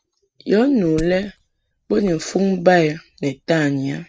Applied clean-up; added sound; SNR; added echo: neural mask model RNNoise.